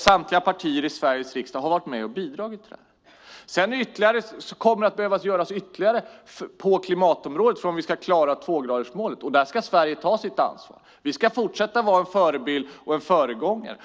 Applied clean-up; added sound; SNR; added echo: none; none; none; none.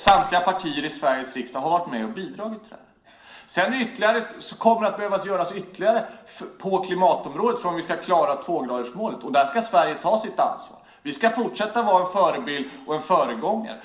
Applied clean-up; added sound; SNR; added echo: none; none; none; reverberation time 0.8 s.